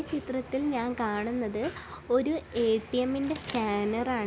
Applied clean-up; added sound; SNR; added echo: none; Bird; 16 dB; none.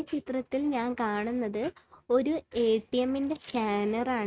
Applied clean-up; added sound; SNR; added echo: neural mask model RNNoise.